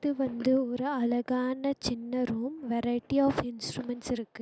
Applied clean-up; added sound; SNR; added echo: none; none; none; none.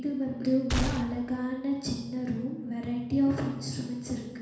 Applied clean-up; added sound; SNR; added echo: none; Gunshot, gunfire; 3 dB; reverberation time 1.1 s.